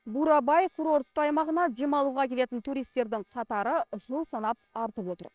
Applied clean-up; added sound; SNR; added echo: neural separator model SepFormer WHAM!.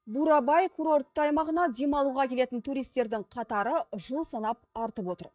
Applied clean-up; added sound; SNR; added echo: neural mask model DeepFilterNet 3.